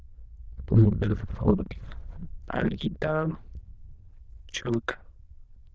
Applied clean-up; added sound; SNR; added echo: neural diffusion model UNIVERSE++.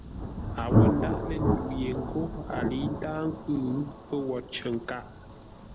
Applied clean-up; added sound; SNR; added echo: none; Thunder; -3 dB; none.